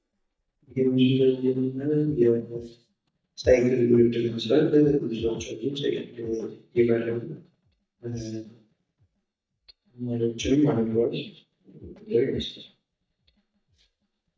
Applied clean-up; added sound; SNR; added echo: neural mask model DeepFilterNet 3.